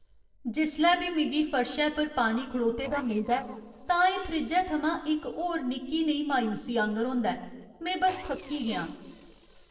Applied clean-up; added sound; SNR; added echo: neural separator model SepFormer DNS4.